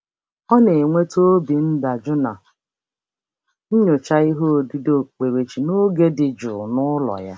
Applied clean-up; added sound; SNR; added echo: none; none; none; none.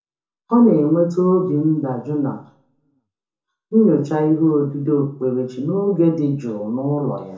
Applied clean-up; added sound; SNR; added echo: none; none; none; reverberation time 0.6 s.